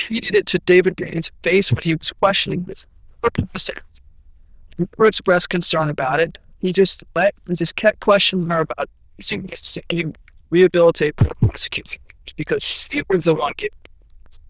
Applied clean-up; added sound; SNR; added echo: neural diffusion model UNIVERSE++.